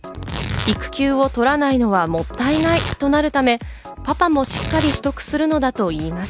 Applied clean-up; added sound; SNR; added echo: none; Tearing; 10 dB; none.